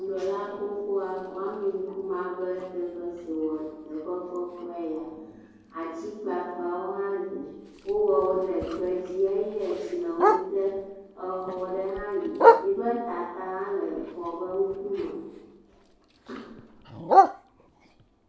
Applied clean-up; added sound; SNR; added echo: none; Bark; 0 dB; reverberation time 1.3 s.